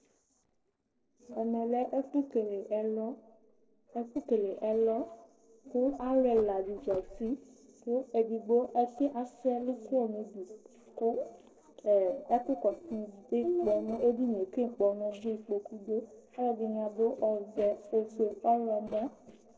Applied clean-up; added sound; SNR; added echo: neural separator model SepFormer DNS4.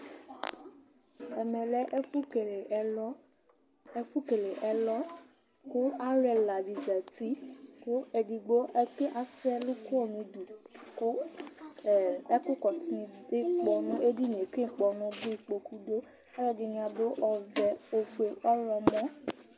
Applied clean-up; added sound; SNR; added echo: none; none; none; none.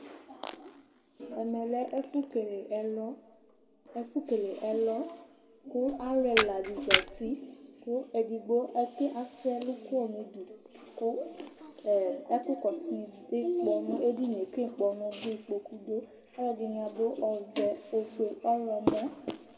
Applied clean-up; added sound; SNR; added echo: none; Camera; -2 dB; reverberation time 1.3 s.